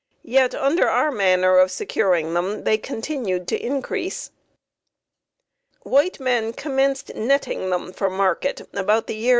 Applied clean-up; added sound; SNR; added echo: none; none; none; none.